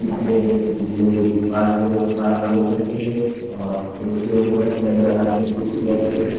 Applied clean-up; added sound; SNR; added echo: neural separator model SepFormer DNS4.